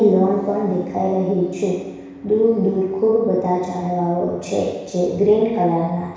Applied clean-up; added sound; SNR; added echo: none; Piano; 19 dB; reverberation time 1.1 s.